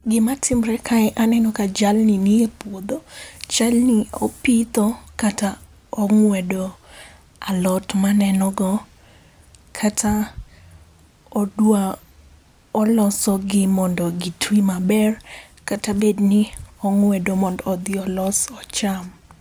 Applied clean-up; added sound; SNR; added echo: none; none; none; none.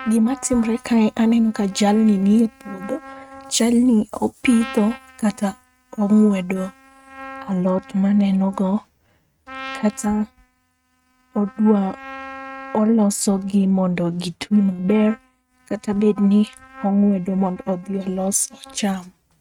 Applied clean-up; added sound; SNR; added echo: neural mask model RNNoise.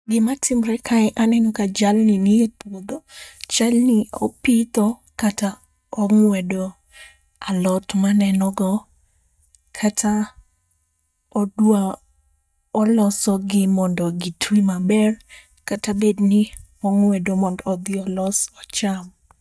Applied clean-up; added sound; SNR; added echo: neural mask model DeepFilterNet 3.